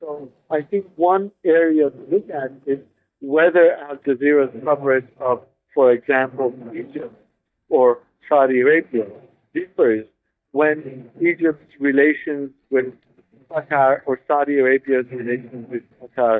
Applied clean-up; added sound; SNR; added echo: neural mask model DeepFilterNet 3.